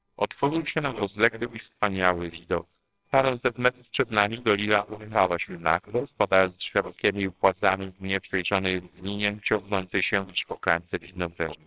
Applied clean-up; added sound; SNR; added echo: neural separator model SepFormer WHAMR!.